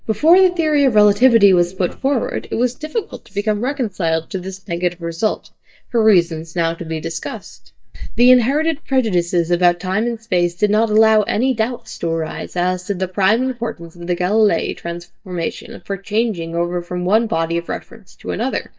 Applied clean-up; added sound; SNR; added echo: neural mask model DeepFilterNet 3.